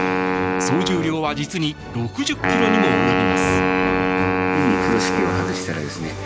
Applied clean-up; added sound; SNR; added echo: none; Wind instrument, woodwind instrument; -2 dB; none.